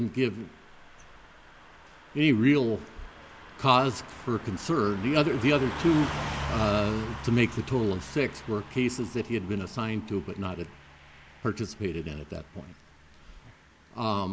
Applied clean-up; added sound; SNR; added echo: none; Car passing by / Truck; 12 dB; none.